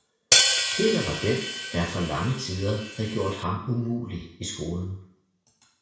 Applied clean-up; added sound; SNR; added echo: none; Hi-hat; -2 dB; reverberation time 0.7 s.